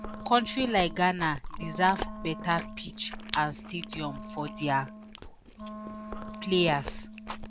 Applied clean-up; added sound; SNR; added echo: none; Chewing, mastication + Wind instrument, woodwind instrument; 9 dB; none.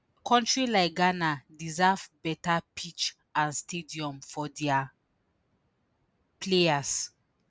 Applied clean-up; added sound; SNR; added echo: none; none; none; none.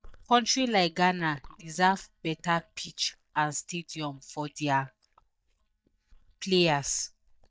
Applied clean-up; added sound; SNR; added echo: neural mask model DeepFilterNet 3.